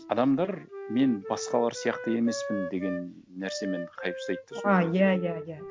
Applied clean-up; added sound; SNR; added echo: none; Wind instrument, woodwind instrument; 10 dB; none.